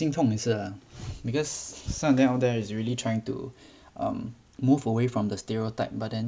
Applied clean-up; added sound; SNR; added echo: none; none; none; none.